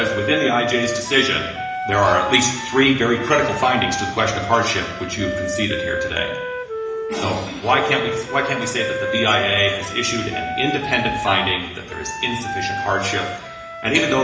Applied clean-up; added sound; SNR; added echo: none; Wind instrument, woodwind instrument; 6 dB; reverberation time 1.0 s.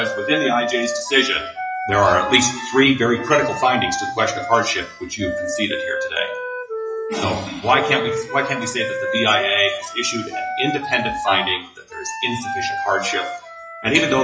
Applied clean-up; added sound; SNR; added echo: classical method WPE with log-MMSE.